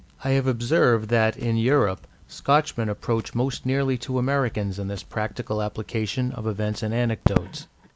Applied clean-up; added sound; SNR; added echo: none; Crackle; 11 dB; none.